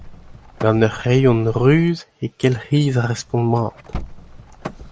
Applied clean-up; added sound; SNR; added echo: none; Car; 16 dB; none.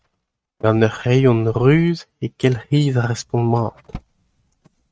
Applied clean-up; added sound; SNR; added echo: neural mask model RNNoise.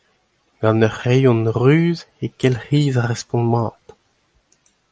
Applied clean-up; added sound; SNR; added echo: none; none; none; none.